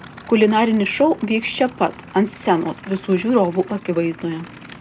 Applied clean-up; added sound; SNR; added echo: none; Idling / Aircraft; 20 dB; none.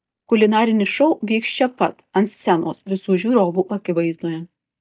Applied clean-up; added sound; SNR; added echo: neural mask model DeepFilterNet 3.